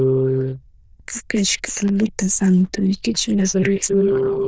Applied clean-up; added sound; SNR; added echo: neural diffusion model UNIVERSE++.